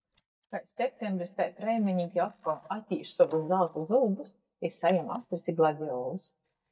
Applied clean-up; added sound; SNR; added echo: neural mask model DeepFilterNet 3.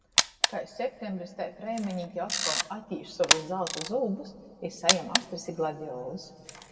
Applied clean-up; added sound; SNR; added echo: none; Camera; -2 dB; reverberation time 2.0 s.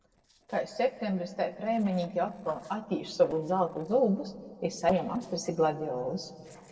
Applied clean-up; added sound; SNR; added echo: neural separator model SepFormer DNS4.